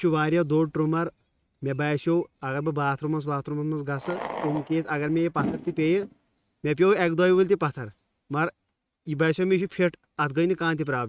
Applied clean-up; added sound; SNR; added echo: neural mask model RNNoise.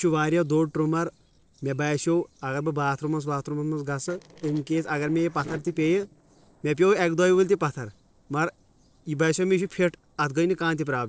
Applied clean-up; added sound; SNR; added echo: neural separator model SepFormer DNS4.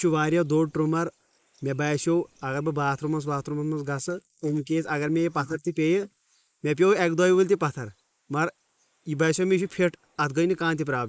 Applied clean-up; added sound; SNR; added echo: neural mask model Resemble Enhance denoiser.